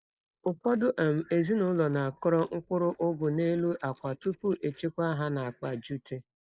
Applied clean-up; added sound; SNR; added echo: neural mask model Resemble Enhance denoiser.